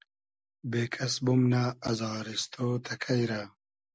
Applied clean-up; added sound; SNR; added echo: none; none; none; none.